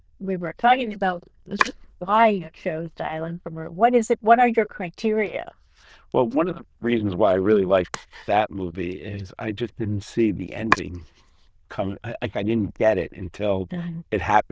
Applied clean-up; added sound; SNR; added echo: neural diffusion model UNIVERSE++.